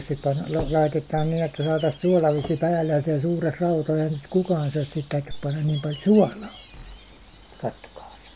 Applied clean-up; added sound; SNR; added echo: none; Gull, seagull; 19 dB; none.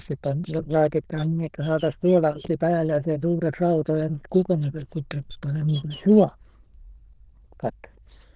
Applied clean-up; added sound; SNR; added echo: neural diffusion model UNIVERSE++.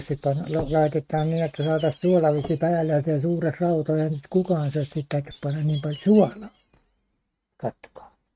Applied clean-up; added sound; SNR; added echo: neural mask model RNNoise.